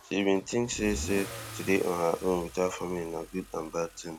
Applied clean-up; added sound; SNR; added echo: none; Engine starting / Accelerating, revving, vroom / Car; 13 dB; none.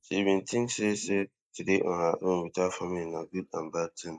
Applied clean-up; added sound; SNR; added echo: neural mask model Resemble Enhance denoiser.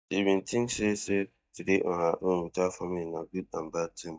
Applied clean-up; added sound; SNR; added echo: neural mask model DeepFilterNet 3.